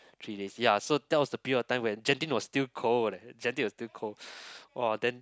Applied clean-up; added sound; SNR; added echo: none; none; none; none.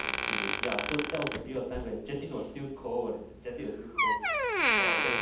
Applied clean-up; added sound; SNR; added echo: none; Door; -4 dB; reverberation time 0.8 s.